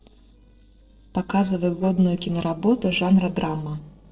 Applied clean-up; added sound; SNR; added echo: neural separator model SepFormer DNS4.